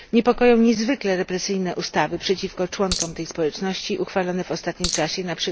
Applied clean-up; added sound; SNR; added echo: none; Coin (dropping); 5 dB; none.